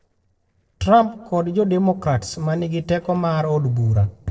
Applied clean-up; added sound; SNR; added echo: neural separator model SepFormer DNS4.